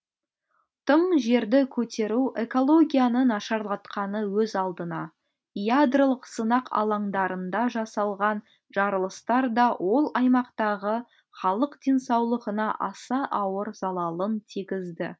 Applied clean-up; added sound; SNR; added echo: none; none; none; none.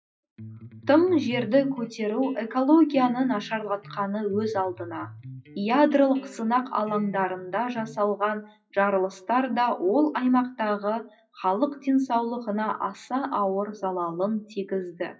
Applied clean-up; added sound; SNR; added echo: classical method WPE with log-MMSE.